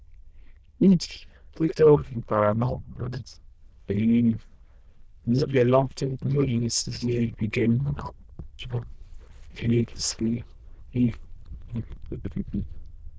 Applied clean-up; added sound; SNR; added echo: neural diffusion model UNIVERSE++.